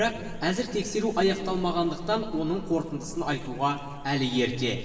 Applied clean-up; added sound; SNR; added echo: none; Livestock, farm animals, working animals; 12 dB; reverberation time 2.6 s.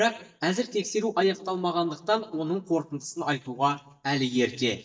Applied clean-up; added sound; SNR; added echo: neural mask model DeepFilterNet 3.